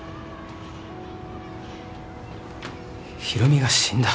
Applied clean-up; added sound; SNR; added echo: none; none; none; none.